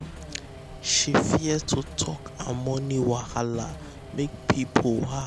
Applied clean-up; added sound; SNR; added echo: none; Engine / Mechanisms; 13 dB; none.